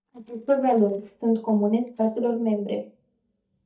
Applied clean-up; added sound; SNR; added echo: neural mask model DeepFilterNet 3.